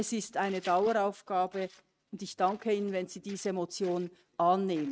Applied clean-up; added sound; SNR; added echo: neural mask model RNNoise.